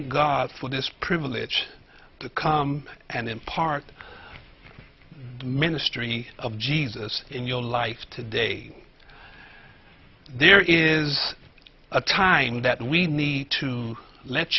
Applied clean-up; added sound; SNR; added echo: none; none; none; none.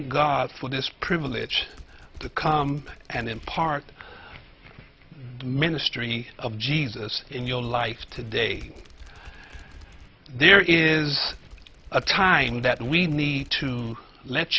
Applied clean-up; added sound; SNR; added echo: none; Typing; 19 dB; none.